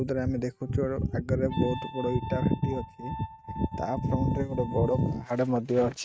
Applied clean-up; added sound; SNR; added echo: neural mask model RNNoise.